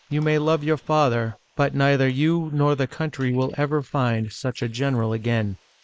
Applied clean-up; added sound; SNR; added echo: neural mask model Resemble Enhance denoiser.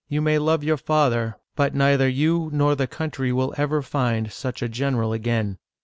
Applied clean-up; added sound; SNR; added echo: none; none; none; none.